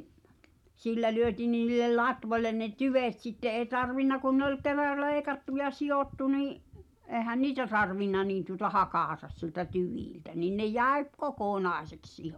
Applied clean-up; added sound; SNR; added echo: none; none; none; none.